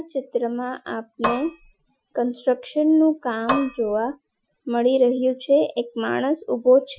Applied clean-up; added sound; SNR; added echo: classical method Wiener filter.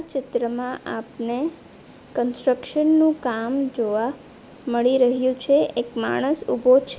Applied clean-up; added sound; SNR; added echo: none; none; none; none.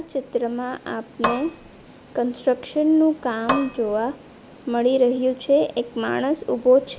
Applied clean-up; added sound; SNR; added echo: none; Cutlery, silverware / Dishes, pots, and pans; 5 dB; none.